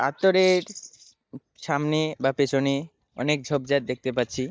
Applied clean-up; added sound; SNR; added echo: neural mask model DeepFilterNet 3.